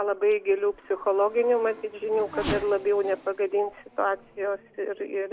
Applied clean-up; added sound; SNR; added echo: none; Race car, auto racing / Accelerating, revving, vroom; 15 dB; none.